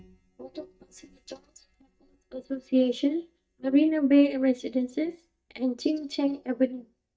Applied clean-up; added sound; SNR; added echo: neural mask model DeepFilterNet 3.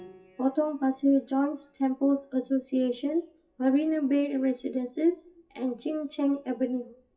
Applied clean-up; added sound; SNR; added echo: classical method WPE with log-MMSE.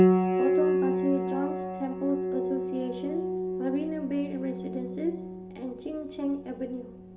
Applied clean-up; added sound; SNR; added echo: none; Piano; -4 dB; reverberation time 1.6 s.